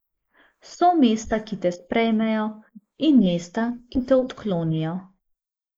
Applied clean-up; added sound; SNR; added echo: neural mask model Resemble Enhance denoiser.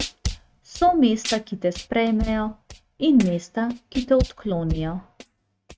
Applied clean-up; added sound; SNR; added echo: neural mask model RNNoise.